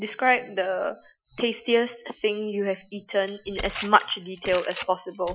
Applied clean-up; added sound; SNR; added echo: classical method Wiener filter.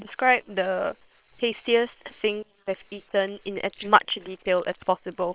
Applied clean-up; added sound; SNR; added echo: neural separator model SepFormer WHAM!.